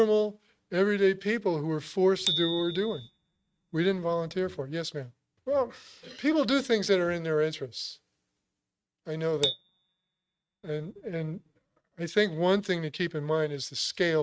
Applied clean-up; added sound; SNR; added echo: neural mask model RNNoise.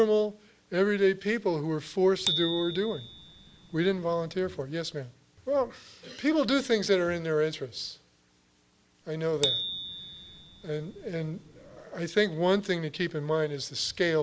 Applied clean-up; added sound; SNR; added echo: none; Bicycle bell; 9 dB; none.